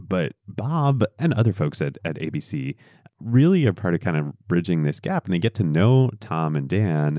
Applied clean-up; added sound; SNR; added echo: none; none; none; none.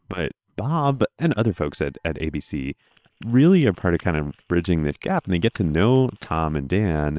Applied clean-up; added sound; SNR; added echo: neural separator model SepFormer WHAM!.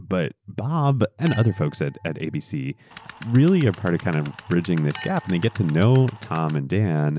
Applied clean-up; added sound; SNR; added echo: none; Chink, clink + Tools; 20 dB; none.